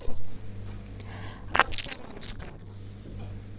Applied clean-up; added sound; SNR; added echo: neural separator model SepFormer DNS4.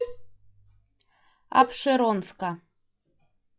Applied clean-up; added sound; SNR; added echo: classical method log-MMSE.